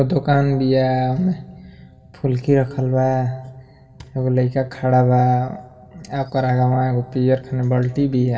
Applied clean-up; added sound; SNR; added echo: none; none; none; reverberation time 2.0 s.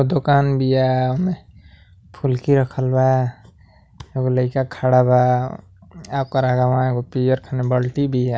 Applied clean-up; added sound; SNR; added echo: none; none; none; none.